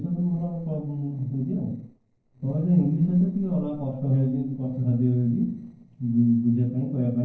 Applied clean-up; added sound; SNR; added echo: neural separator model SepFormer DNS4.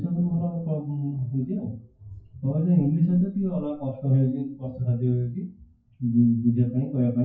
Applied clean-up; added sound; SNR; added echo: classical method WPE with log-MMSE.